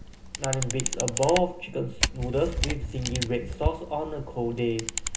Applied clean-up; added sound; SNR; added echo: none; Camera; 3 dB; reverberation time 0.2 s.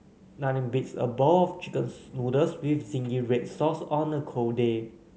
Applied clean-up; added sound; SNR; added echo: none; none; none; none.